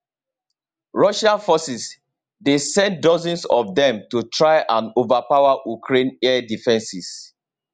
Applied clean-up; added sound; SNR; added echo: none; none; none; none.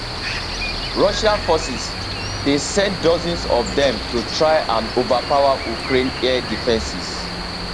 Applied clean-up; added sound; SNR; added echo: none; Cricket; 5 dB; none.